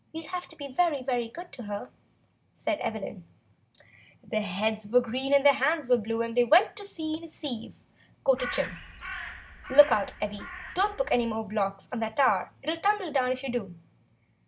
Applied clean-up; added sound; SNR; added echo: none; Crow; 12 dB; none.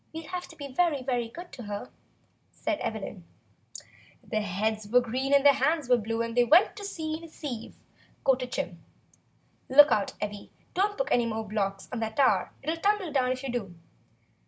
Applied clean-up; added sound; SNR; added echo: none; none; none; none.